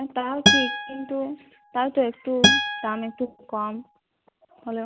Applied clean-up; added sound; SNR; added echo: none; Acoustic guitar; -4 dB; none.